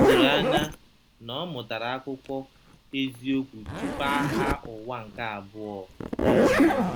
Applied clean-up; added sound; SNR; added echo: none; Zipper (clothing); -5 dB; none.